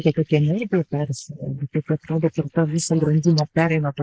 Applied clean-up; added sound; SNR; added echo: neural mask model Resemble Enhance denoiser.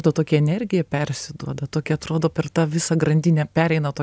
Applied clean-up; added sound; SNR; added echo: none; none; none; none.